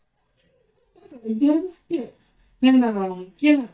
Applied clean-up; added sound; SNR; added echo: neural mask model DeepFilterNet 3.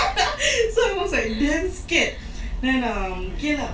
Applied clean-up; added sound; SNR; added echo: none; Crackle; 17 dB; reverberation time 0.2 s.